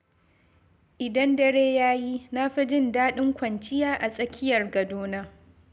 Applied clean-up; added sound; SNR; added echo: none; none; none; none.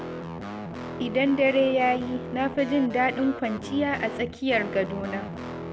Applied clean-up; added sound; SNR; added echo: none; Guitar; 9 dB; none.